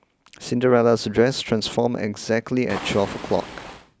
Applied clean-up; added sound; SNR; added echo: none; Waves, surf; 13 dB; none.